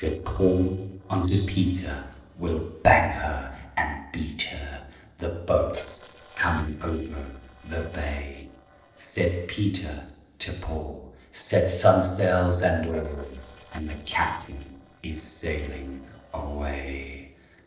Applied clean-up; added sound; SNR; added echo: neural separator model SepFormer DNS4.